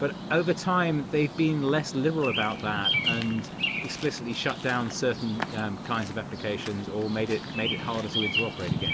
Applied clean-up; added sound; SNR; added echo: none; Bird vocalization, bird call, bird song; 4 dB; none.